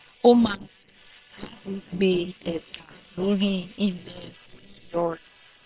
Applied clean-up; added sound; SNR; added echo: neural separator model SepFormer WHAM!.